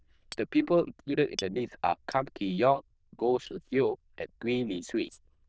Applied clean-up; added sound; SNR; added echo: neural diffusion model UNIVERSE++.